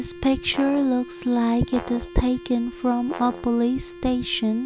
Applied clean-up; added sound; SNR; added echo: none; Wind instrument, woodwind instrument + Brass instrument; 15 dB; none.